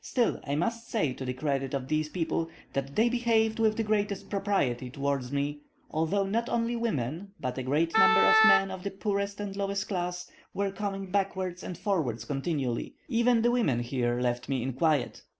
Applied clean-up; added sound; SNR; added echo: none; Wind instrument, woodwind instrument; -3 dB; none.